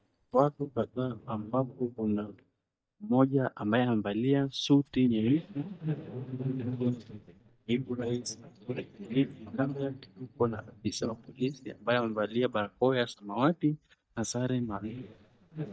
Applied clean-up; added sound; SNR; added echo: neural mask model DeepFilterNet 3.